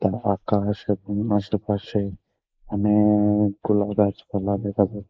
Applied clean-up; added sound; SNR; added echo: neural mask model Resemble Enhance denoiser.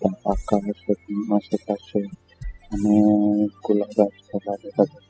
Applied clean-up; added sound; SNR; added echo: classical method spectral subtraction.